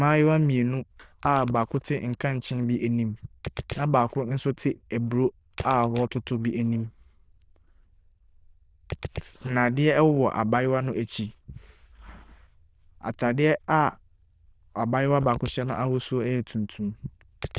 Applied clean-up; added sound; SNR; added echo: neural diffusion model UNIVERSE++.